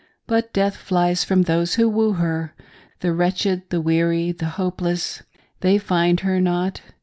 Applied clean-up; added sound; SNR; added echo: none; none; none; none.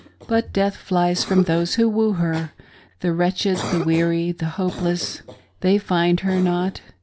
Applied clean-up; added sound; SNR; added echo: none; Cough; 15 dB; none.